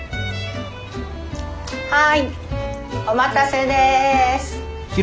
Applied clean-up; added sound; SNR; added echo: none; none; none; none.